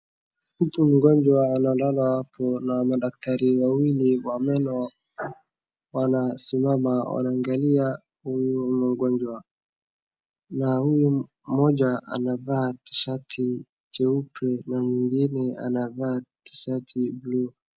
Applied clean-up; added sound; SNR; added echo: none; none; none; none.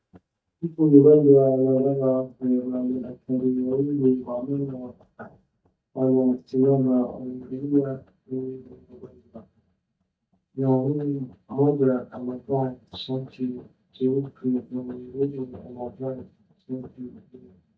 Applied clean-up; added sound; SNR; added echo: neural mask model DeepFilterNet 3.